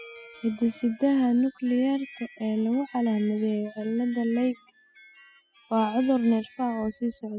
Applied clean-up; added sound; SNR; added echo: classical method spectral subtraction.